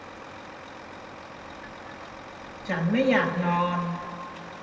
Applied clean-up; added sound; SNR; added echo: none; Truck; 12 dB; reverberation time 1.9 s.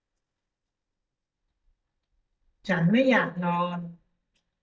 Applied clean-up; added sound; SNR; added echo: neural mask model DeepFilterNet 3.